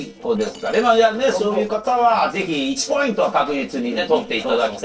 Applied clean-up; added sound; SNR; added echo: neural separator model SepFormer DNS4.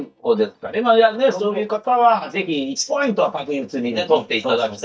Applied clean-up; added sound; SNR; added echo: neural mask model DeepFilterNet 3.